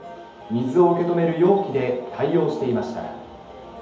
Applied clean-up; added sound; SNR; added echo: none; none; none; reverberation time 2.2 s.